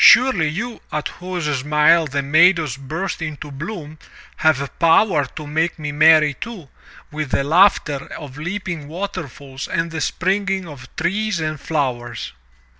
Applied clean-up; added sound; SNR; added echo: none; none; none; none.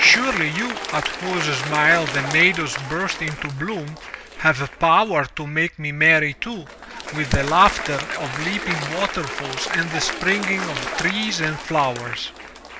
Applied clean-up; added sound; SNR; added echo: none; Applause; 8 dB; none.